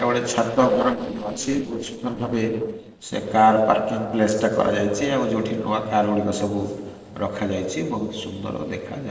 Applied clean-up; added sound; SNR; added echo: neural separator model SepFormer DNS4.